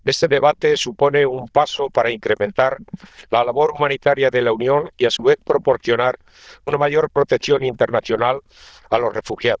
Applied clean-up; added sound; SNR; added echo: neural diffusion model UNIVERSE++.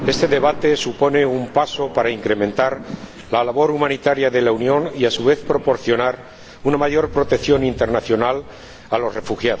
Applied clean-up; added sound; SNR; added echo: none; Crow + Thunder; 15 dB; none.